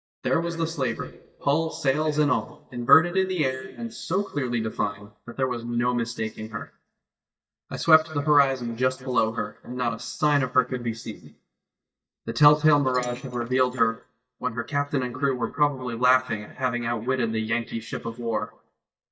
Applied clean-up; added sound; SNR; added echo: neural mask model DeepFilterNet 3.